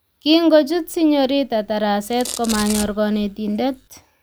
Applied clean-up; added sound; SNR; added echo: none; Domestic sounds, home sounds; 15 dB; none.